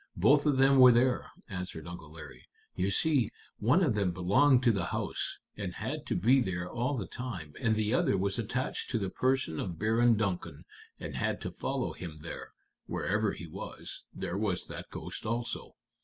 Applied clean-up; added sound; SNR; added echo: none; none; none; none.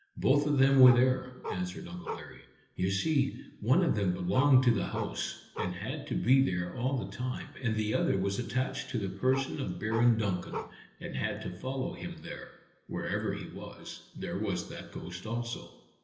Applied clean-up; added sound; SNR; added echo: none; Bark; 11 dB; reverberation time 0.8 s.